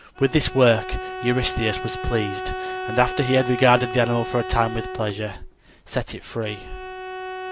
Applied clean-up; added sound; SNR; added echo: none; Bowed string instrument; 9 dB; none.